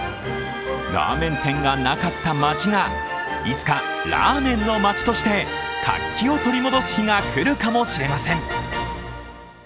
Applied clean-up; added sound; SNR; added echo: none; none; none; none.